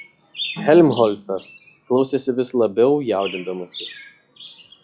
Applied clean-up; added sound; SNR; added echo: classical method log-MMSE.